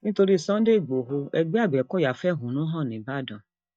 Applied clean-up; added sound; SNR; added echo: neural mask model DeepFilterNet 3.